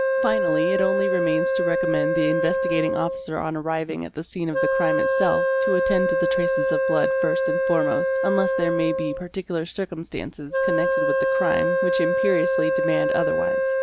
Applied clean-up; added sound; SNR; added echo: none; Wind instrument, woodwind instrument; -4 dB; none.